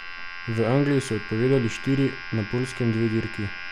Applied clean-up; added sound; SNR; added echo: none; Domestic sounds, home sounds; 12 dB; none.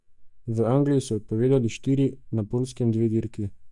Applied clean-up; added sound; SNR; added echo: neural mask model DeepFilterNet 3.